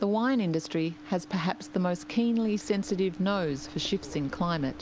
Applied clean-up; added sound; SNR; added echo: none; none; none; none.